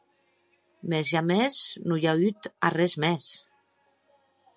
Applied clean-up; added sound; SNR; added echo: none; none; none; none.